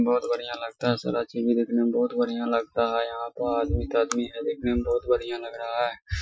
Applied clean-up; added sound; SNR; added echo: classical method Wiener filter.